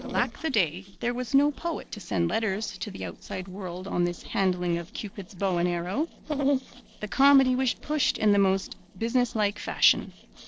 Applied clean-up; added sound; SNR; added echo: neural separator model SepFormer DNS4.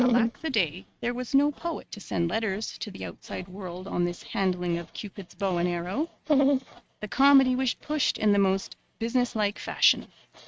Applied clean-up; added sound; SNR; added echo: neural mask model RNNoise.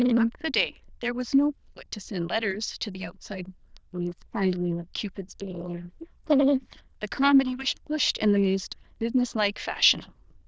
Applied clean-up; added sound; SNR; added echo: neural diffusion model UNIVERSE++.